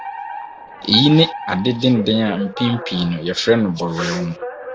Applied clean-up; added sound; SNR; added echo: none; Alarm; 12 dB; none.